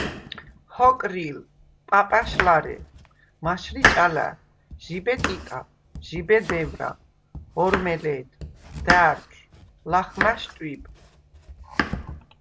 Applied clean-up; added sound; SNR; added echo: none; Domestic sounds, home sounds; 5 dB; none.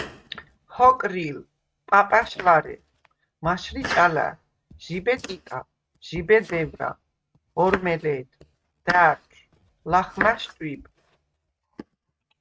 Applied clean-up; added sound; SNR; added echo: neural mask model RNNoise.